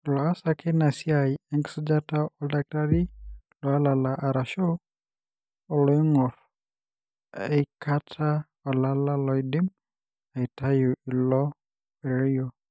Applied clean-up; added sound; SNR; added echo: neural mask model DeepFilterNet 3.